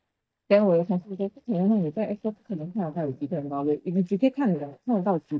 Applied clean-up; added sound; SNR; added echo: neural mask model DeepFilterNet 3.